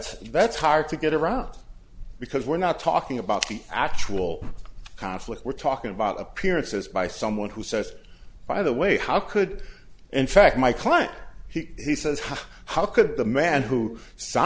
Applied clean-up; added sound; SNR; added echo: none; none; none; none.